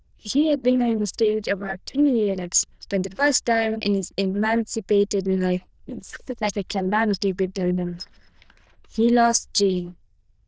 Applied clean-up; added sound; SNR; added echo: neural diffusion model UNIVERSE++.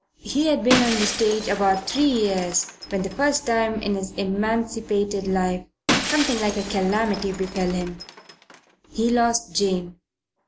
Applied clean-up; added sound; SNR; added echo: none; Shatter; 9 dB; none.